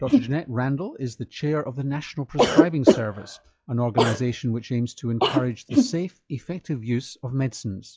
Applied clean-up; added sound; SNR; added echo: classical method log-MMSE.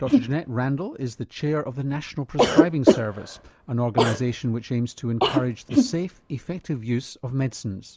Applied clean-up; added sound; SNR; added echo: none; Cough; -1 dB; none.